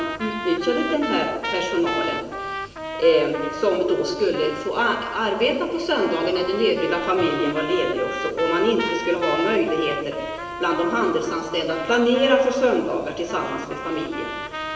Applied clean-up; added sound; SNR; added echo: none; Trumpet; 9 dB; reverberation time 1.3 s.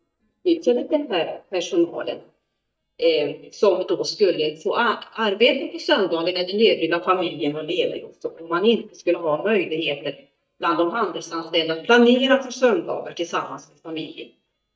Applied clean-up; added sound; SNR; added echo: neural mask model DeepFilterNet 3.